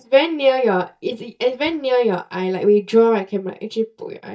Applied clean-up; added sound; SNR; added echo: neural mask model DeepFilterNet 3.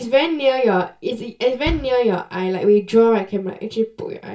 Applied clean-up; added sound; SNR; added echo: none; Bass drum; 11 dB; reverberation time 0.2 s.